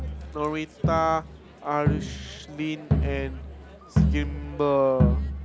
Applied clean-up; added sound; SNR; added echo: none; Crowd; -1 dB; none.